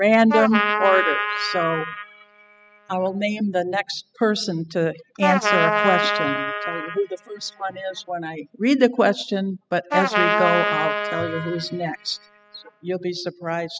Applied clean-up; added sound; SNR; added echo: classical method spectral subtraction.